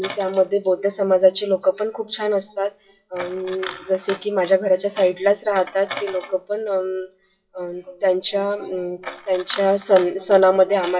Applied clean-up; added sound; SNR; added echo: classical method WPE with log-MMSE.